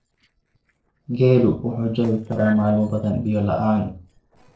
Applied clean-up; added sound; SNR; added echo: neural separator model SepFormer DNS4.